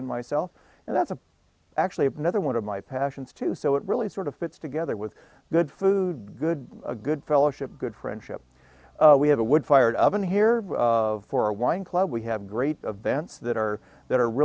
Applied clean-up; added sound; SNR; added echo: none; none; none; none.